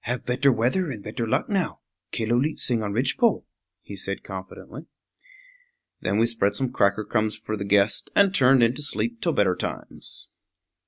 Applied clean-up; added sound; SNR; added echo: none; none; none; none.